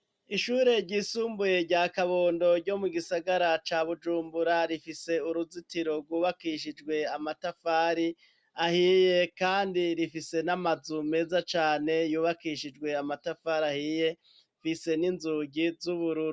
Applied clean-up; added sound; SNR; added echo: none; none; none; none.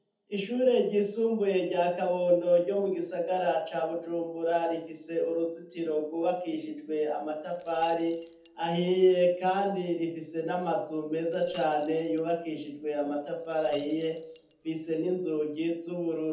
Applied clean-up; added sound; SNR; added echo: none; Rattle / Keys jangling; 17 dB; reverberation time 0.6 s.